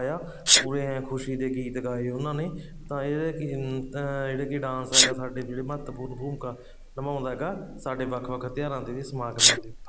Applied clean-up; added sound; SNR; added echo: none; Sneeze; -1 dB; none.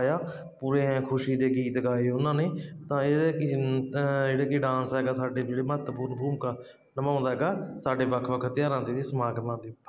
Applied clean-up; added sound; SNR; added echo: none; none; none; none.